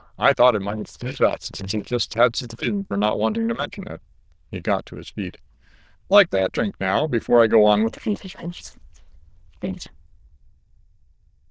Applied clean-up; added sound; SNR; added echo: neural diffusion model UNIVERSE++.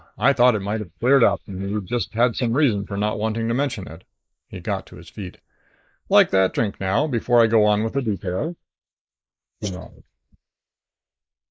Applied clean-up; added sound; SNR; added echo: neural mask model Resemble Enhance denoiser.